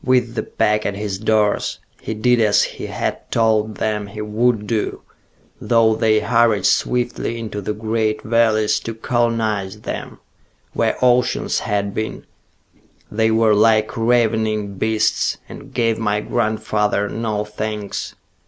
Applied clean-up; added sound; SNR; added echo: none; none; none; none.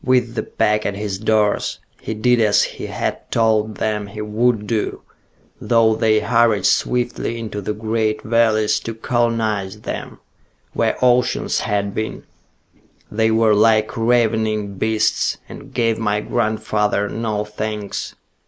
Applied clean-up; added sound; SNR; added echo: neural mask model Resemble Enhance denoiser.